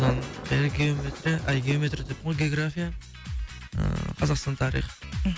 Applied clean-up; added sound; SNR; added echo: none; Thunder; 14 dB; none.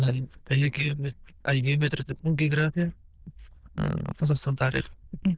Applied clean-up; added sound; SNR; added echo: neural diffusion model UNIVERSE++.